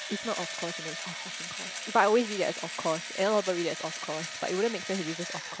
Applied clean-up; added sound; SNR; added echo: none; Engine / Drill; 7 dB; none.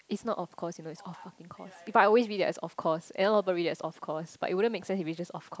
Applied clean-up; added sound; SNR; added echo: none; none; none; none.